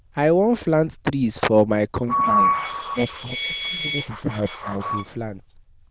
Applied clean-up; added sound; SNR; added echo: neural diffusion model UNIVERSE++.